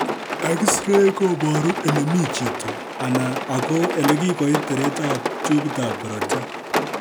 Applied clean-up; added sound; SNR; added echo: none; Rain; 3 dB; none.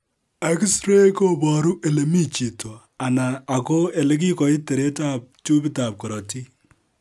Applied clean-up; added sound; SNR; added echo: none; none; none; none.